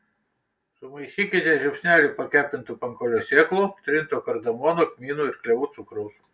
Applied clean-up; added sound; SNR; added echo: none; none; none; none.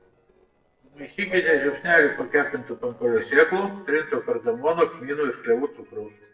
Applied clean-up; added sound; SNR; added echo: neural separator model SepFormer DNS4.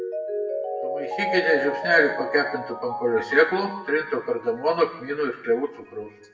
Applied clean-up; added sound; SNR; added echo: none; Mallet percussion; 7 dB; reverberation time 0.8 s.